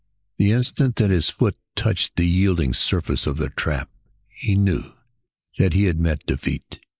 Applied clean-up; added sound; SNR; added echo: neural mask model Resemble Enhance denoiser.